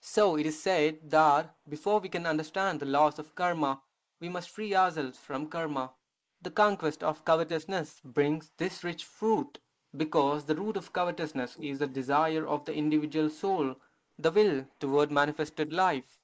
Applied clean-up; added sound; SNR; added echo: neural mask model Resemble Enhance denoiser.